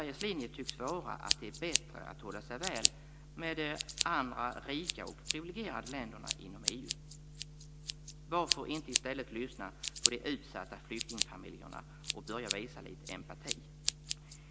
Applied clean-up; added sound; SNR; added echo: none; Scissors; -1 dB; none.